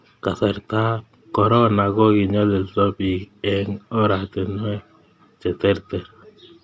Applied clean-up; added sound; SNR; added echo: none; none; none; none.